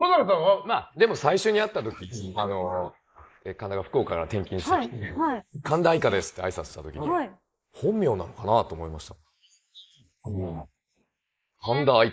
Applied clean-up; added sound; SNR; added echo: neural mask model Resemble Enhance denoiser.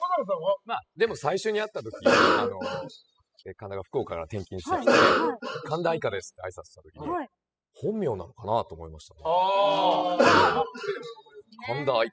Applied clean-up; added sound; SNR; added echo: classical method spectral subtraction.